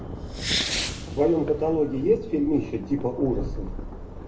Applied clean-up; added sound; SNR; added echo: none; Fireworks; 8 dB; reverberation time 0.2 s.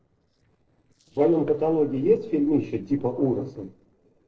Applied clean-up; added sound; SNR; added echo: neural separator model SepFormer DNS4.